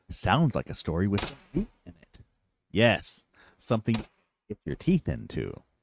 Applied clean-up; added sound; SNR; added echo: neural mask model RNNoise.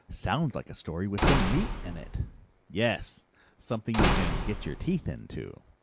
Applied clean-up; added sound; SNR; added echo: none; Slam / Wood; -1 dB; none.